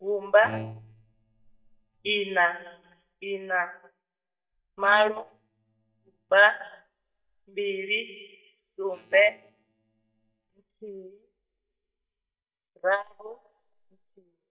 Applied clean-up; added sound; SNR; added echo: neural mask model DeepFilterNet 3.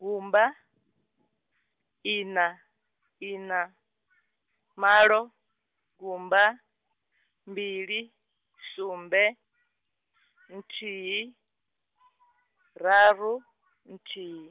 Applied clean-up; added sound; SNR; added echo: none; none; none; none.